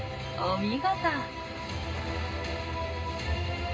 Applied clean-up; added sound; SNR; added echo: none; none; none; reverberation time 0.2 s.